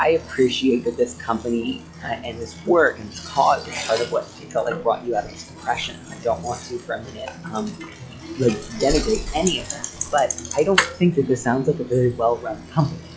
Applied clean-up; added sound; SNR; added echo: classical method log-MMSE.